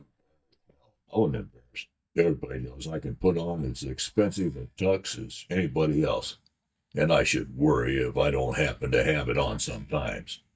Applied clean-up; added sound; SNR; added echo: neural mask model DeepFilterNet 3.